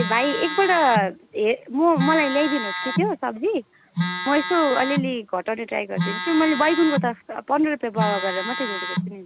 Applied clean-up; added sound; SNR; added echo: none; Telephone; 4 dB; none.